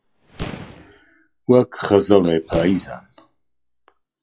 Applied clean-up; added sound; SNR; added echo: classical method log-MMSE.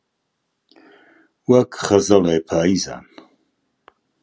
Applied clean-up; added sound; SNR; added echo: none; none; none; none.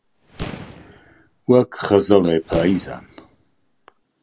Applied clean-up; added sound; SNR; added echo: none; Boom; 16 dB; none.